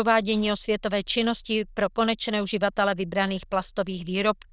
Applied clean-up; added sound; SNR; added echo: neural diffusion model UNIVERSE++.